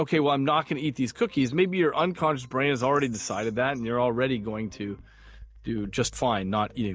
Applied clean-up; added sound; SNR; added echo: neural mask model DeepFilterNet 3.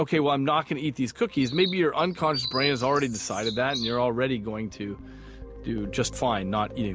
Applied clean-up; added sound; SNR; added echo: none; Chirp, tweet; 9 dB; none.